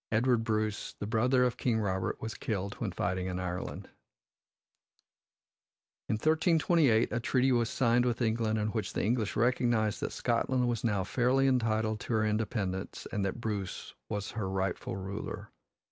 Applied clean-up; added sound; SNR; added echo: none; none; none; none.